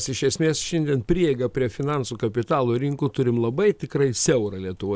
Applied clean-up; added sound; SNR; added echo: none; none; none; none.